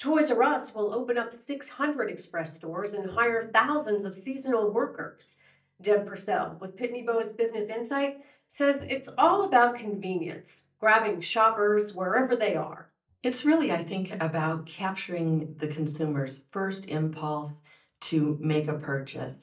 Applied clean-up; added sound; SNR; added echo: neural mask model DeepFilterNet 3.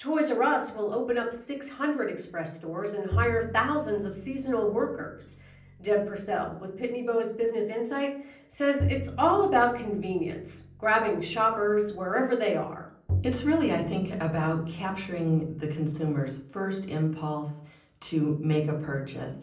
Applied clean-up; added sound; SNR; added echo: none; Bowed string instrument; 9 dB; reverberation time 0.6 s.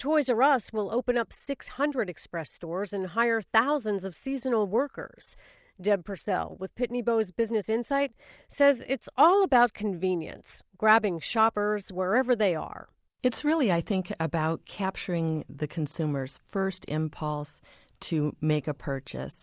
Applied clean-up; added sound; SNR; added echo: none; none; none; none.